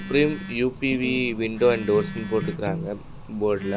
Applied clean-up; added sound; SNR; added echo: none; Electric guitar + Telephone; 9 dB; none.